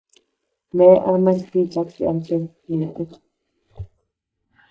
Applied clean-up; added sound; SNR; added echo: neural mask model DeepFilterNet 3.